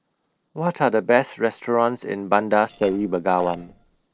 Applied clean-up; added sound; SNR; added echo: neural separator model SepFormer DNS4.